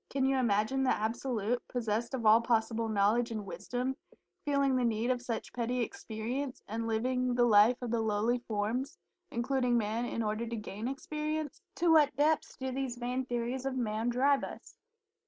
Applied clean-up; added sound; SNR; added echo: none; none; none; none.